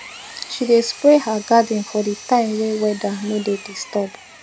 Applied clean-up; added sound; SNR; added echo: none; Engine; 18 dB; none.